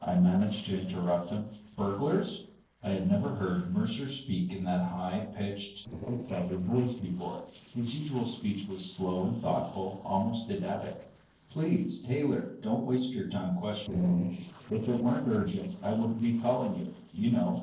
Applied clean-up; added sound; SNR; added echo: neural separator model SepFormer DNS4.